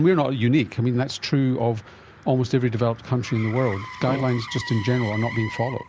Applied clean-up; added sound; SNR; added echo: none; Motor vehicle (road); 16 dB; none.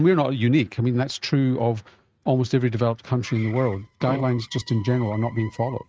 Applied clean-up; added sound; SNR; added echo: neural mask model RNNoise.